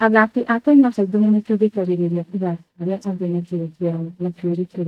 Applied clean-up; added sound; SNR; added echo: neural mask model DeepFilterNet 3.